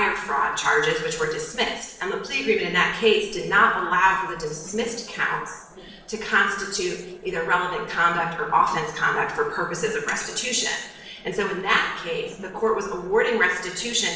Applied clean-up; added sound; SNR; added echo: neural separator model SepFormer DNS4.